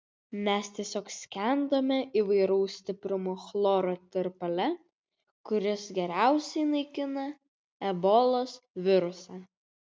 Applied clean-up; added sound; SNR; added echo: none; none; none; none.